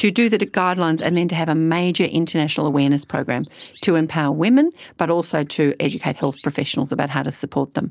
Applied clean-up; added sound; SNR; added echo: neural separator model SepFormer DNS4.